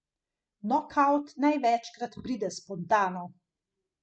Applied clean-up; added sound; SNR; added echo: none; none; none; none.